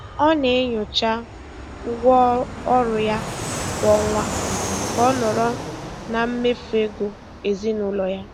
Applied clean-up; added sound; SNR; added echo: none; Fixed-wing aircraft, airplane; 8 dB; none.